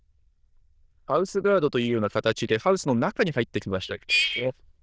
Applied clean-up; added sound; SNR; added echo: neural diffusion model UNIVERSE++.